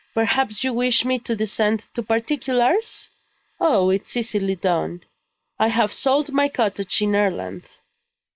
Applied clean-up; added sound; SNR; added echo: neural mask model Resemble Enhance denoiser.